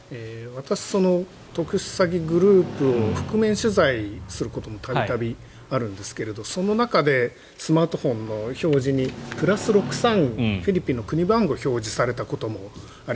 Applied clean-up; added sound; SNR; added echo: none; Motorcycle; 15 dB; none.